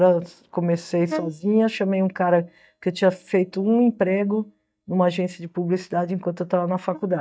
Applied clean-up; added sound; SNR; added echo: neural mask model DeepFilterNet 3.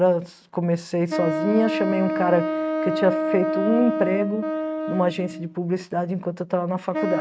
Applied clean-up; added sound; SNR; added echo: neural mask model RNNoise.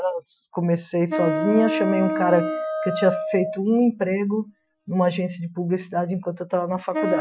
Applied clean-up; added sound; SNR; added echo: classical method Wiener filter.